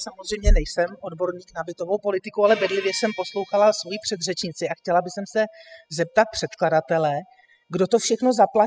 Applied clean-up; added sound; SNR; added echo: classical method spectral subtraction.